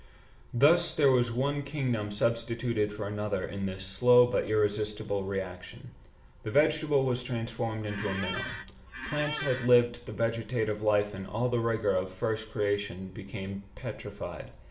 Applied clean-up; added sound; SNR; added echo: none; Squeak; 8 dB; reverberation time 0.9 s.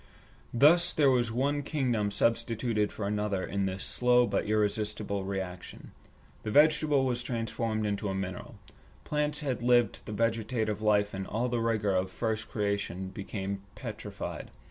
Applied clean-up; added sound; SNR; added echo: none; none; none; none.